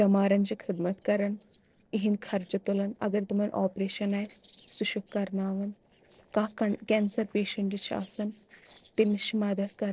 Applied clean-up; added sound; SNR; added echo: neural separator model SepFormer DNS4.